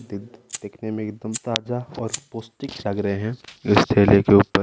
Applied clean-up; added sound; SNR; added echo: none; Fire; 20 dB; none.